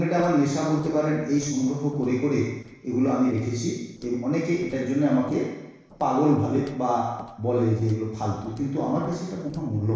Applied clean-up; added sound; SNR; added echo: neural separator model SepFormer DNS4.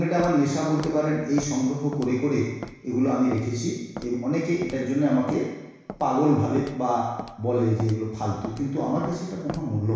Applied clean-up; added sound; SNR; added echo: none; Walk, footsteps; 16 dB; reverberation time 1.1 s.